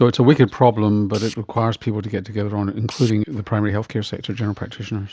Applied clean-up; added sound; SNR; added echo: none; Tools; 19 dB; none.